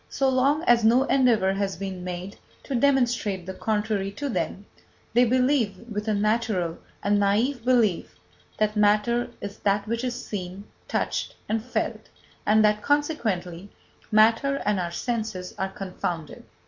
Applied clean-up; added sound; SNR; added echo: none; none; none; none.